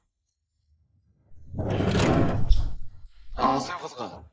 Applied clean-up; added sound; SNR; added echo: neural mask model Resemble Enhance denoiser.